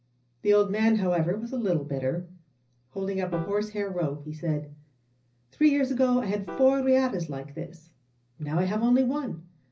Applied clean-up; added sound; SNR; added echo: none; Piano; 19 dB; reverberation time 0.4 s.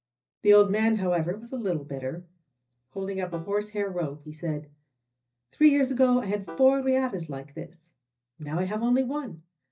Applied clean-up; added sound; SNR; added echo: neural mask model DeepFilterNet 3.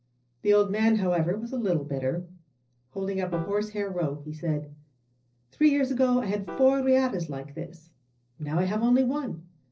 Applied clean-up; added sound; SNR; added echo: neural separator model SepFormer DNS4.